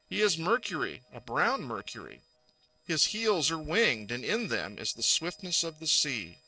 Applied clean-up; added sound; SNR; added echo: neural separator model SepFormer DNS4.